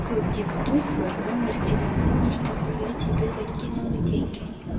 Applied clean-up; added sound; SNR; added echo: none; Thunder; -4 dB; reverberation time 2.2 s.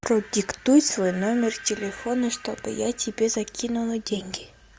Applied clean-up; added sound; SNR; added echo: none; none; none; none.